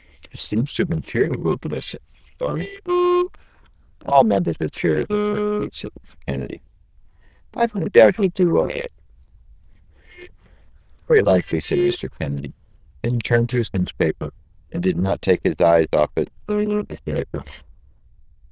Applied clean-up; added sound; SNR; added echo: neural diffusion model UNIVERSE++.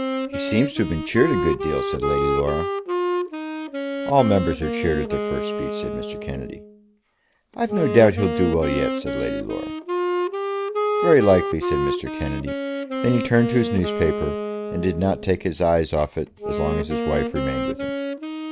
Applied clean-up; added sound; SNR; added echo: none; Wind instrument, woodwind instrument; 3 dB; none.